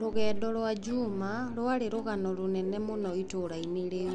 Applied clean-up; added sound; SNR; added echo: none; Subway, metro, underground + Plucked string instrument; 16 dB; none.